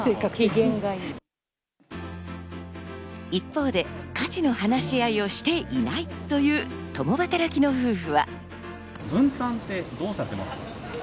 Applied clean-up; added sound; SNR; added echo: none; Piano; 12 dB; none.